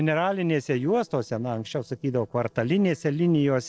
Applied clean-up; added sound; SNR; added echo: neural separator model SepFormer DNS4.